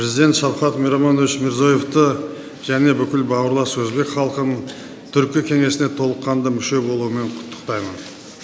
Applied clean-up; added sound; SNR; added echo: none; none; none; none.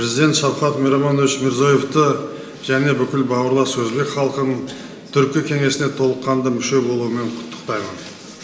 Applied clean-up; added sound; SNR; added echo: none; none; none; reverberation time 0.8 s.